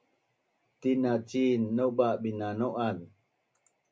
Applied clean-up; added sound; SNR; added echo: none; none; none; none.